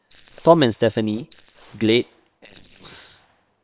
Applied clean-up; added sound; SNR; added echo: neural separator model SepFormer WHAM!.